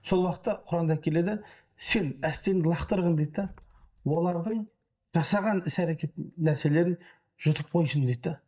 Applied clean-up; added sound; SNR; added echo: neural mask model DeepFilterNet 3.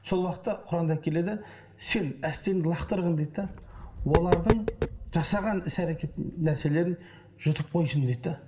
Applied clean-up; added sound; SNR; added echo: none; Tap; 3 dB; reverberation time 1.2 s.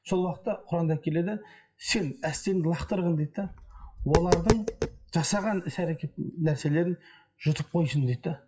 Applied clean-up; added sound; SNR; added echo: classical method WPE with log-MMSE.